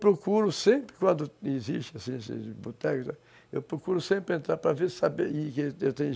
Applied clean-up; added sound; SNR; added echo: none; none; none; none.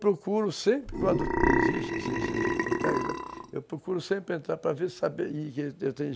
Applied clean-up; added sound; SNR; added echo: none; Burping, eructation; -2 dB; none.